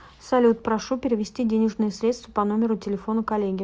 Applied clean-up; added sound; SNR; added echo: none; none; none; none.